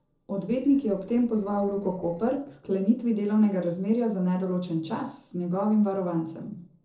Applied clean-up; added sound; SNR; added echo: neural separator model SepFormer DNS4.